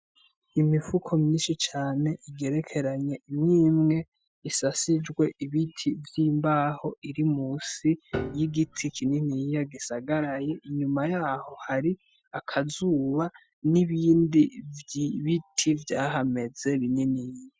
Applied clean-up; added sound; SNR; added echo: classical method Wiener filter.